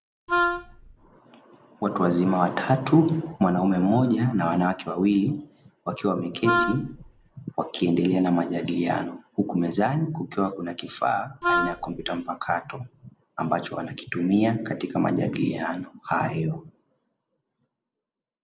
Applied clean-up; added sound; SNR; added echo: none; Wind instrument, woodwind instrument; 2 dB; none.